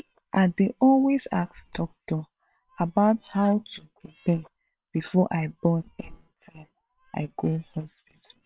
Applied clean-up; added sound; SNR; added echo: neural separator model SepFormer WHAM!.